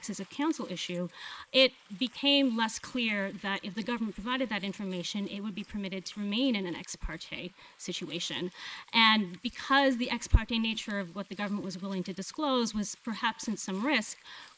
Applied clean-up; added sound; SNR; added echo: neural mask model Resemble Enhance denoiser.